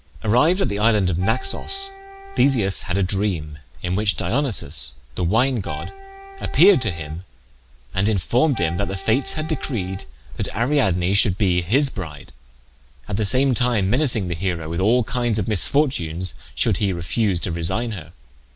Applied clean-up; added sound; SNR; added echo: none; Wind instrument, woodwind instrument; 17 dB; none.